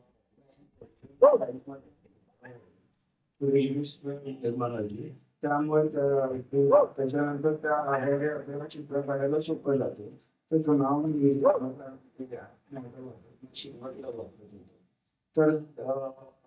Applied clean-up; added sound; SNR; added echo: neural mask model DeepFilterNet 3.